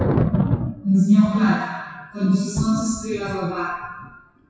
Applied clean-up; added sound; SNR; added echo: classical method WPE with log-MMSE.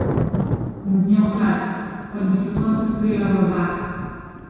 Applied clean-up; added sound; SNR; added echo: none; Thunder; 6 dB; reverberation time 2.0 s.